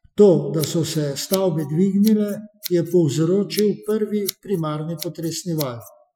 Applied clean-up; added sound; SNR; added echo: classical method Wiener filter.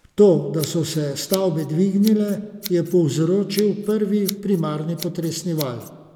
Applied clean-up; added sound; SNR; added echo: none; Scissors; 18 dB; none.